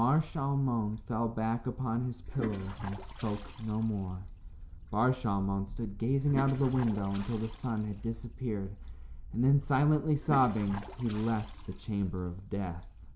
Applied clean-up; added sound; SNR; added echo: none; Toilet flush; 16 dB; none.